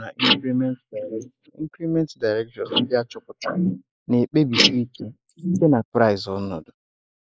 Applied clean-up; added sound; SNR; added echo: neural mask model Resemble Enhance denoiser.